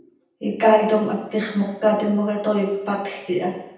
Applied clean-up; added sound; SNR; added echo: none; none; none; reverberation time 0.9 s.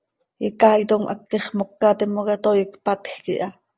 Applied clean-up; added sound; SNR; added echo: none; none; none; none.